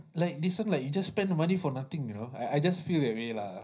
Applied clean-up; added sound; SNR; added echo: none; none; none; reverberation time 0.4 s.